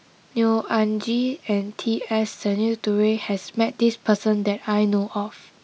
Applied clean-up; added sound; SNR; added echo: none; none; none; none.